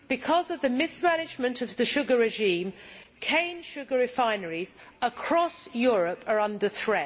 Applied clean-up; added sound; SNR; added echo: none; none; none; none.